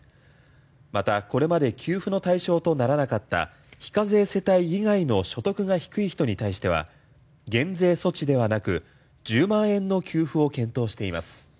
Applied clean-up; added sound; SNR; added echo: none; none; none; none.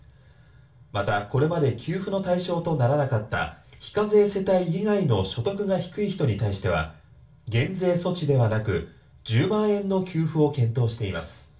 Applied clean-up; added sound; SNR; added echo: none; none; none; reverberation time 0.3 s.